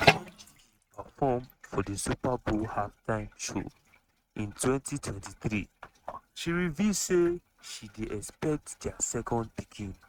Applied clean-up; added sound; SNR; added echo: neural mask model RNNoise.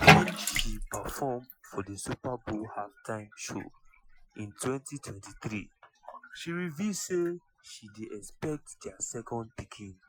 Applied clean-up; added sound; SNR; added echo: classical method Wiener filter.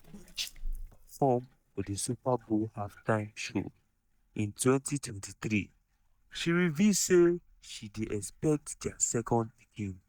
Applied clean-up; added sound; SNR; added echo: neural mask model DeepFilterNet 3.